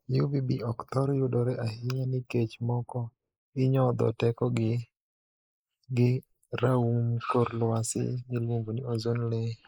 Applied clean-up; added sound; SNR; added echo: neural mask model Resemble Enhance denoiser.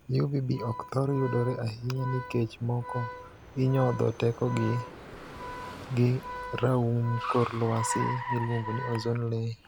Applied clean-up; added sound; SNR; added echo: none; Organ + Car; 10 dB; none.